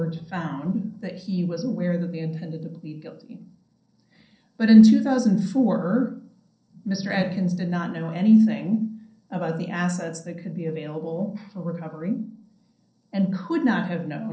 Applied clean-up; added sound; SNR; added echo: neural separator model SepFormer DNS4.